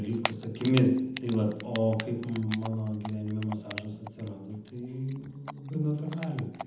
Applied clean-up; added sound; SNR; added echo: none; Typing; 12 dB; reverberation time 0.8 s.